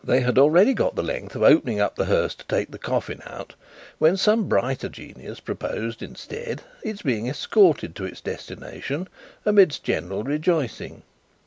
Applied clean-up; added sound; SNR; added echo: none; none; none; none.